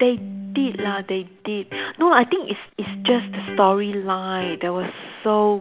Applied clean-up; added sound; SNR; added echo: none; Electric guitar; 13 dB; none.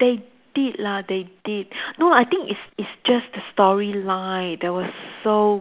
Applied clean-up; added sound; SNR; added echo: none; none; none; none.